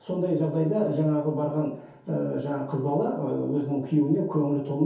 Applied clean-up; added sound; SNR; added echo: none; none; none; reverberation time 0.6 s.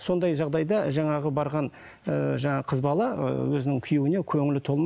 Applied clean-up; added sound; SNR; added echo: none; none; none; none.